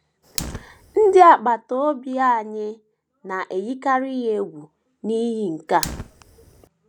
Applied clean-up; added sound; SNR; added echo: none; Fire; 18 dB; none.